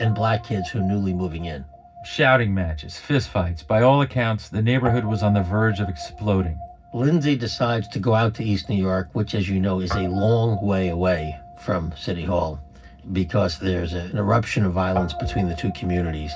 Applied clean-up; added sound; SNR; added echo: none; Guitar; 15 dB; reverberation time 0.4 s.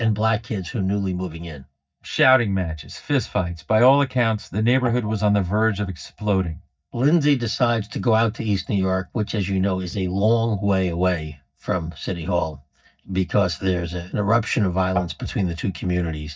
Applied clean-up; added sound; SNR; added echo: neural mask model DeepFilterNet 3.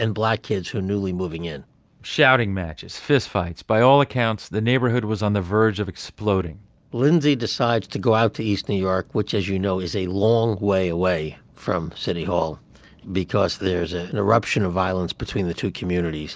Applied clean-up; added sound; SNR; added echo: none; none; none; none.